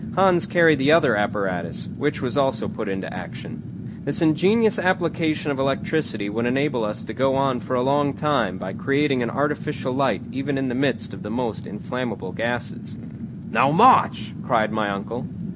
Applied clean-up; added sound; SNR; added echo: none; Fire; 10 dB; none.